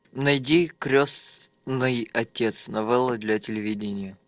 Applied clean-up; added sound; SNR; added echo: neural separator model SepFormer DNS4.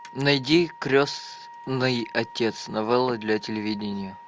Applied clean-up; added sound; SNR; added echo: none; Wind instrument, woodwind instrument; 19 dB; none.